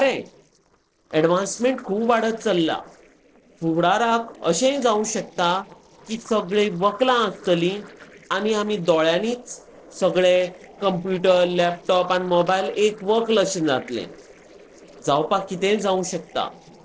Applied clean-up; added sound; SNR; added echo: neural separator model SepFormer DNS4.